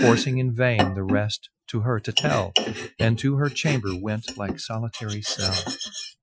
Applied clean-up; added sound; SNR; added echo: classical method Wiener filter.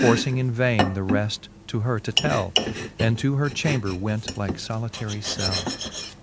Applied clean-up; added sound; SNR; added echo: none; Domestic sounds, home sounds; 4 dB; none.